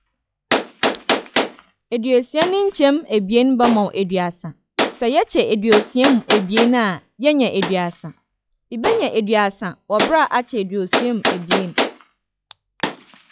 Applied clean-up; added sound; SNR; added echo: classical method log-MMSE.